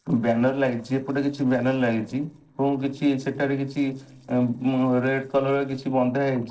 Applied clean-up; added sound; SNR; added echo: neural separator model SepFormer DNS4.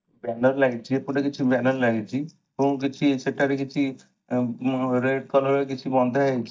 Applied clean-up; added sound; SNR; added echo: neural mask model DeepFilterNet 3.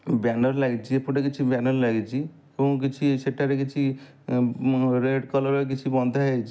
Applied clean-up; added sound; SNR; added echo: none; none; none; none.